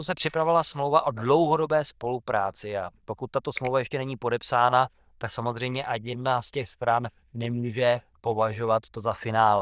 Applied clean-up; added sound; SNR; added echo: neural diffusion model UNIVERSE++.